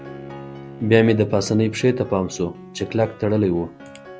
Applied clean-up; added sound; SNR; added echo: none; Piano + Bowed string instrument; 17 dB; none.